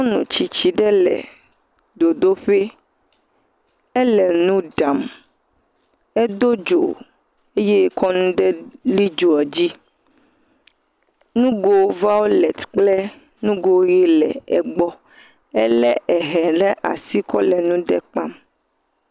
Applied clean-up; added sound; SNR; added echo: none; none; none; none.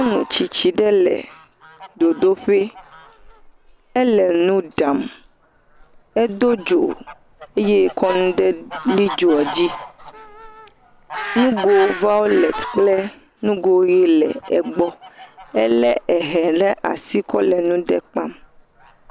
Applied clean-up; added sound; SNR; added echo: none; Fowl; 16 dB; none.